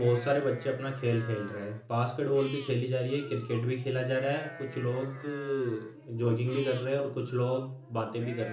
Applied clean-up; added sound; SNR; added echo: none; Livestock, farm animals, working animals; 17 dB; reverberation time 0.8 s.